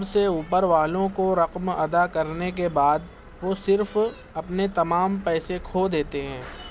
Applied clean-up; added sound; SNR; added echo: none; none; none; none.